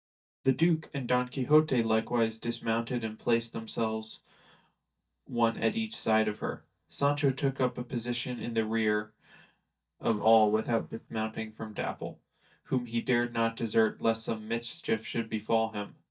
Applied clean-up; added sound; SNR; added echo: neural mask model DeepFilterNet 3.